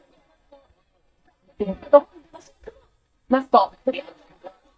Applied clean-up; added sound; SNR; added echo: neural mask model DeepFilterNet 3.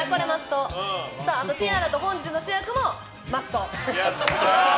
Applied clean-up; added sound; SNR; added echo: none; none; none; none.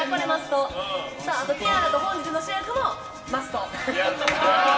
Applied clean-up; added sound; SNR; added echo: none; Harp; 6 dB; reverberation time 1.7 s.